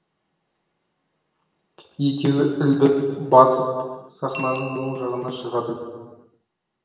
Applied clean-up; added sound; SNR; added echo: none; Bicycle bell; 12 dB; reverberation time 1.4 s.